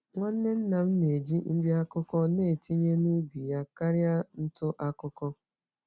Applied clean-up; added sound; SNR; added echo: none; none; none; none.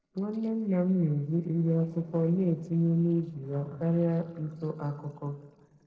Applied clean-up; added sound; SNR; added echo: neural separator model SepFormer DNS4.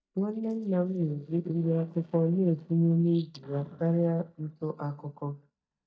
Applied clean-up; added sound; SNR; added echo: neural mask model DeepFilterNet 3.